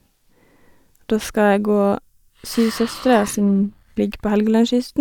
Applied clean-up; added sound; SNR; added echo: neural mask model DeepFilterNet 3.